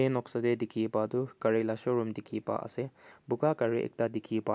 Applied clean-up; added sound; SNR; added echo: none; none; none; none.